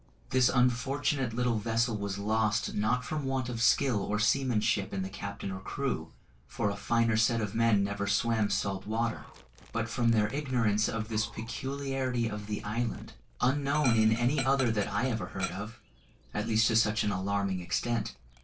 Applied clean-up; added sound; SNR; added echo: none; Dog; 19 dB; reverberation time 0.2 s.